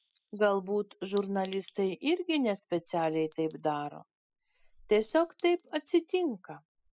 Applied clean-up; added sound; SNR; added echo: classical method spectral subtraction.